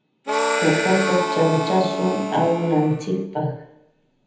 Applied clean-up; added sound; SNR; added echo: none; Harmonica; 3 dB; reverberation time 1.1 s.